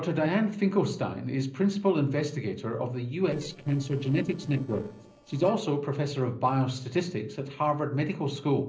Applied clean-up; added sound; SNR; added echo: neural separator model SepFormer DNS4.